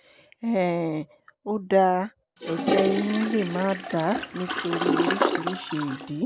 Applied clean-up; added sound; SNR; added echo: none; Toilet flush; 2 dB; none.